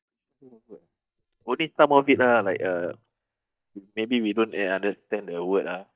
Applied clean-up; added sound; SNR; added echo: neural mask model DeepFilterNet 3.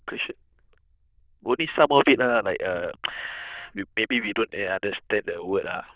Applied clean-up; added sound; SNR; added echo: neural diffusion model UNIVERSE++.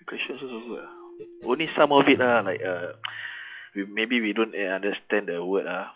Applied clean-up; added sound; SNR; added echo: classical method log-MMSE.